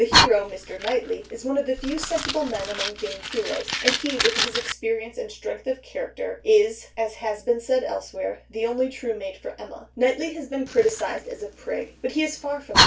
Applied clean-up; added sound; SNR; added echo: none; Fire; 3 dB; reverberation time 0.2 s.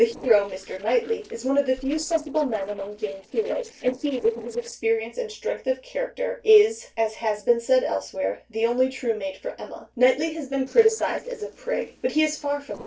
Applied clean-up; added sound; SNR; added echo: neural separator model SepFormer DNS4.